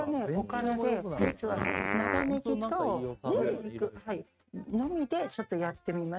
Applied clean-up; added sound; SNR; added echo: neural mask model RNNoise.